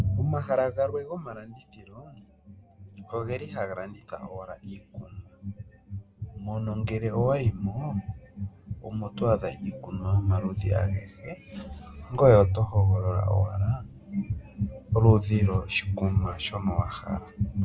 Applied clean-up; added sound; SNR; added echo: none; none; none; none.